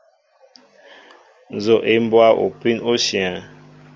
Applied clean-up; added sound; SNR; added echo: none; none; none; none.